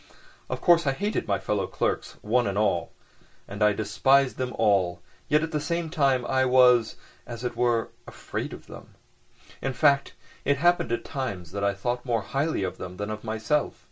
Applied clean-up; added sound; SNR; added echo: none; none; none; none.